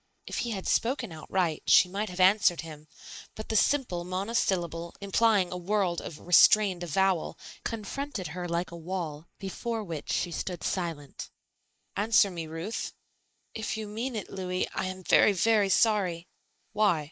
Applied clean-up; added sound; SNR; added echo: neural mask model Resemble Enhance denoiser.